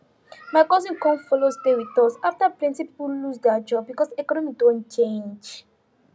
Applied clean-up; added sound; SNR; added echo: none; none; none; none.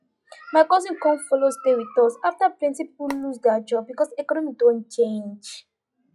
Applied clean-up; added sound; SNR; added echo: classical method log-MMSE.